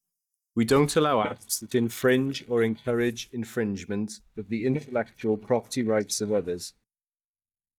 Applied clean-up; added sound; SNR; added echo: neural mask model DeepFilterNet 3.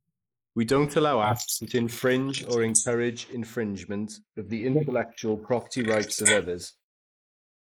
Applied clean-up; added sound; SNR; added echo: neural mask model Resemble Enhance denoiser.